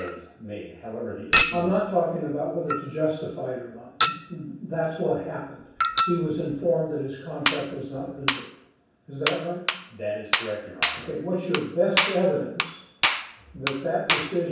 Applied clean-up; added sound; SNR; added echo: none; Chink, clink; -3 dB; reverberation time 0.7 s.